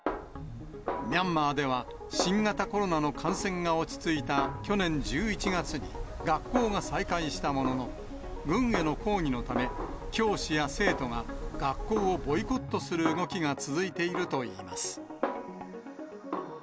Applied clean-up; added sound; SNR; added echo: none; Snare drum; 9 dB; none.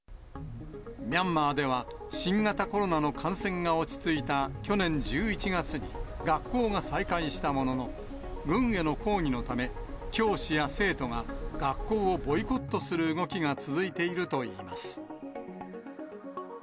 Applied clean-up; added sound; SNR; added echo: none; none; none; none.